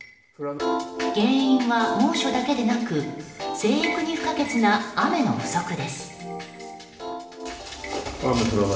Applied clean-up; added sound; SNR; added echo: none; none; none; reverberation time 1.2 s.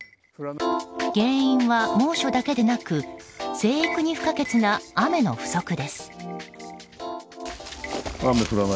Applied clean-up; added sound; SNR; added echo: none; none; none; none.